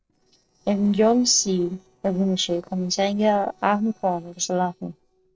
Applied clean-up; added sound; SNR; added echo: neural separator model SepFormer DNS4.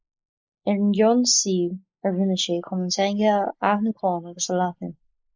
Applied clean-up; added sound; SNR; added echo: neural mask model Resemble Enhance denoiser.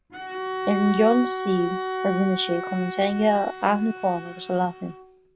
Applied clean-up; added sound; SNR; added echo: none; Bowed string instrument; 8 dB; none.